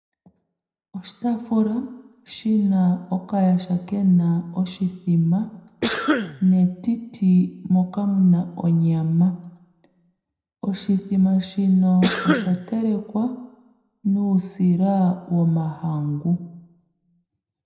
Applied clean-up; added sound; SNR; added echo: none; Cough; 4 dB; reverberation time 0.7 s.